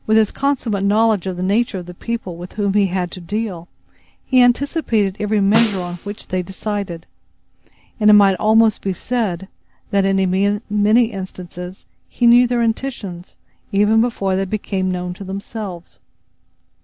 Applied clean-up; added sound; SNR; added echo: none; Snare drum; 10 dB; none.